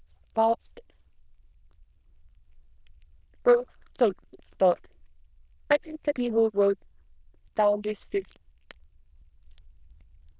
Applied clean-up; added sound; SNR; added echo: neural diffusion model UNIVERSE++.